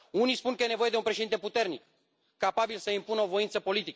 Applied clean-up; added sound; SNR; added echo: none; none; none; none.